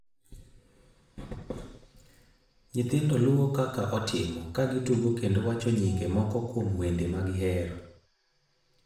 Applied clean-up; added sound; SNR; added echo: none; none; none; reverberation time 0.7 s.